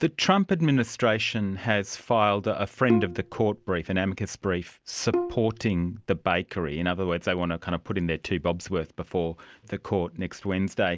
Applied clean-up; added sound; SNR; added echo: none; Bowed string instrument; 7 dB; none.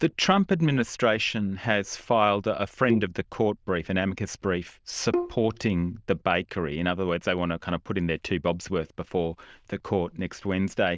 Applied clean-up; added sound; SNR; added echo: neural diffusion model UNIVERSE++.